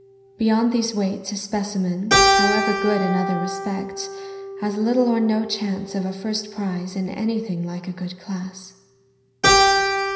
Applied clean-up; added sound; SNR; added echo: none; Keyboard (musical); 0 dB; reverberation time 0.9 s.